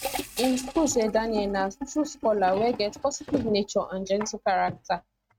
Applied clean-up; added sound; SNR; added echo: neural mask model RNNoise.